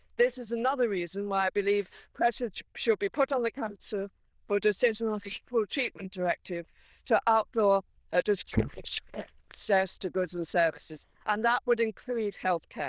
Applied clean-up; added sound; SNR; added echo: neural diffusion model UNIVERSE++.